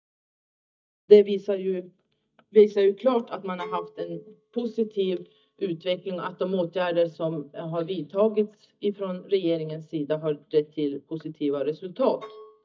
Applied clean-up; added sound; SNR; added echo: neural mask model DeepFilterNet 3.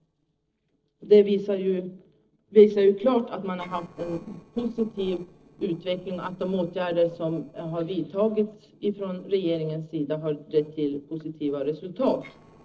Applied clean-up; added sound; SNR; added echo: neural separator model SepFormer DNS4.